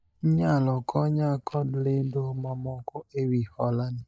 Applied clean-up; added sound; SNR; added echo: neural mask model DeepFilterNet 3.